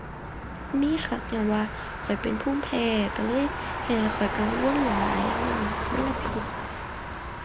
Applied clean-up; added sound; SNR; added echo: none; Motor vehicle (road); 3 dB; none.